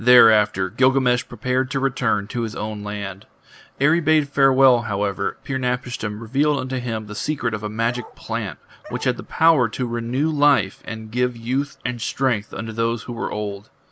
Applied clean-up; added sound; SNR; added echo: none; Bark; 19 dB; none.